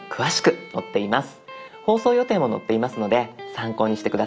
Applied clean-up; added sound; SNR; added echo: none; Electric guitar; 17 dB; none.